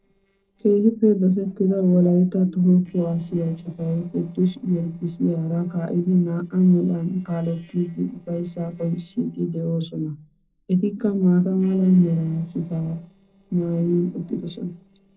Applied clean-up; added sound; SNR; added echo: neural separator model SepFormer DNS4.